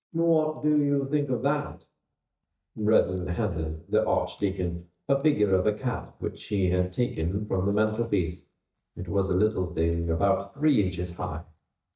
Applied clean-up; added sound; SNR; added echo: neural mask model DeepFilterNet 3.